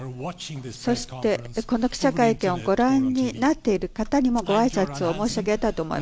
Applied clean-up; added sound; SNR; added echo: none; none; none; none.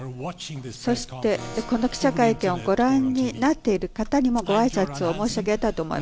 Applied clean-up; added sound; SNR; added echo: none; Acoustic guitar / Strum; 20 dB; none.